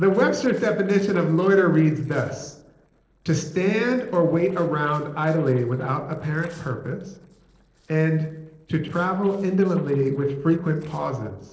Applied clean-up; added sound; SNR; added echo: neural separator model SepFormer DNS4.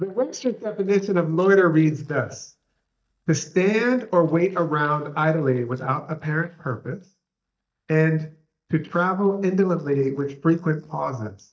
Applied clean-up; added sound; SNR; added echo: neural mask model DeepFilterNet 3.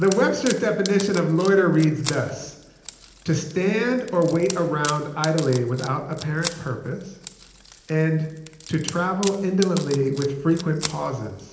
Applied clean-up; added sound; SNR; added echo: none; Wood; 14 dB; reverberation time 0.8 s.